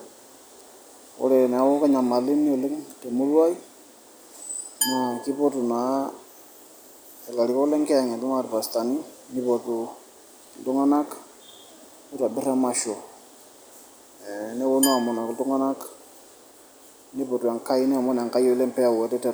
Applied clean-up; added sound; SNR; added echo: none; Glass; 10 dB; none.